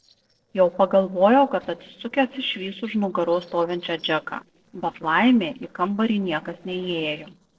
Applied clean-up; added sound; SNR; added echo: neural separator model SepFormer DNS4.